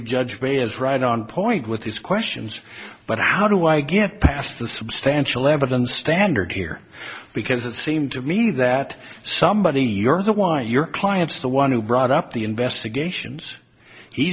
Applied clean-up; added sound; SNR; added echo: none; none; none; none.